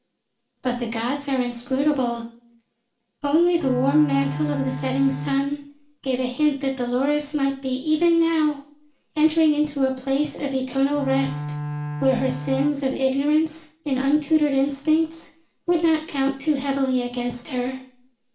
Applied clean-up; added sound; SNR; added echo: none; Bowed string instrument; 7 dB; reverberation time 0.5 s.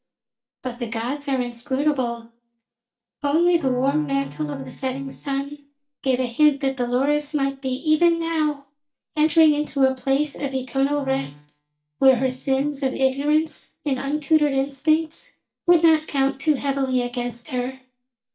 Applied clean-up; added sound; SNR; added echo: neural mask model DeepFilterNet 3.